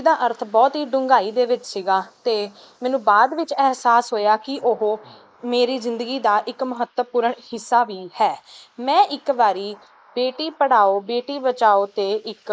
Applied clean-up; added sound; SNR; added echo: neural mask model Resemble Enhance denoiser.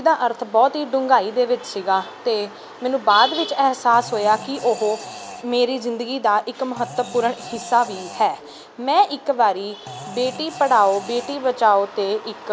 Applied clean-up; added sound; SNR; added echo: none; Fart; 16 dB; none.